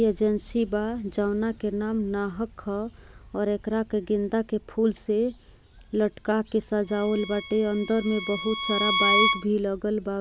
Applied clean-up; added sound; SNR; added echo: none; Bowed string instrument; 2 dB; none.